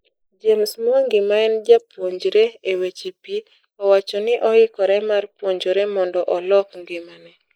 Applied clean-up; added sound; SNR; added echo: neural mask model Resemble Enhance denoiser.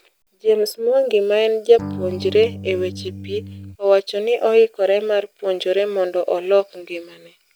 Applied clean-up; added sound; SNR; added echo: none; Electric guitar / Strum; 11 dB; none.